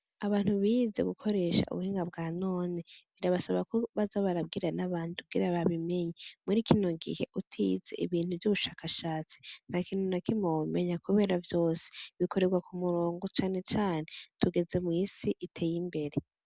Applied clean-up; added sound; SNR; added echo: none; none; none; none.